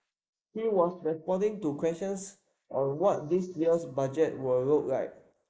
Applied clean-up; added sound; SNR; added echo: neural mask model Resemble Enhance denoiser.